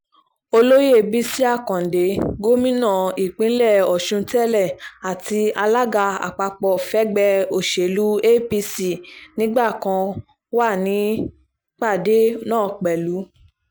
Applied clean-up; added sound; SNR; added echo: none; none; none; none.